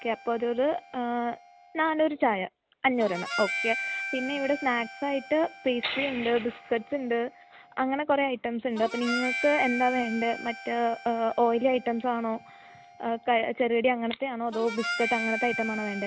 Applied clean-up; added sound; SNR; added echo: none; Harmonica; 10 dB; none.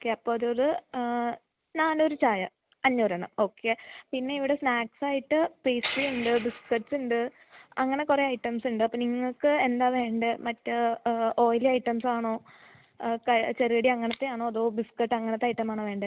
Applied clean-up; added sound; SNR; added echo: none; none; none; none.